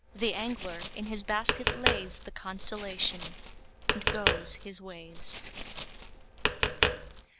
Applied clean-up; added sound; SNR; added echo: none; Tap; -2 dB; none.